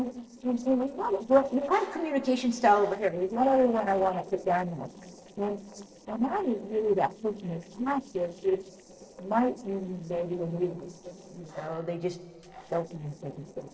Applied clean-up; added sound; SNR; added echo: neural separator model SepFormer DNS4.